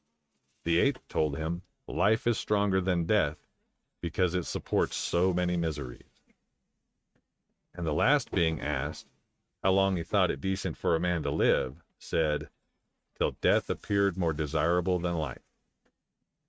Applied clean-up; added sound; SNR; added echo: neural mask model RNNoise.